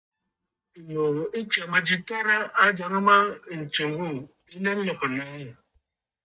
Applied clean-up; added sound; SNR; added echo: neural mask model DeepFilterNet 3.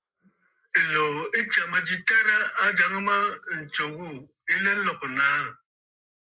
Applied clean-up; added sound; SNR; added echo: neural mask model Resemble Enhance denoiser.